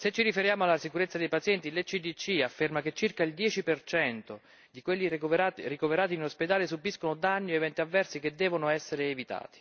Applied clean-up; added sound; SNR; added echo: none; none; none; none.